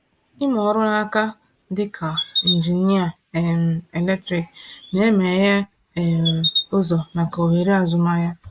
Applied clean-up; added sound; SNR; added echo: neural mask model Resemble Enhance denoiser.